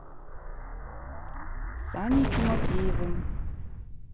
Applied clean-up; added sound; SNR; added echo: none; Explosion; -4 dB; none.